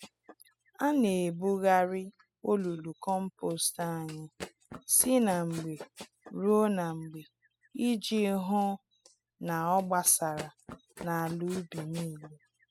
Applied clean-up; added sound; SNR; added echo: classical method spectral subtraction.